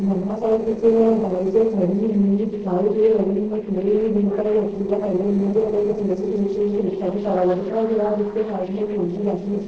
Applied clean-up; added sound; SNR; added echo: neural separator model SepFormer DNS4.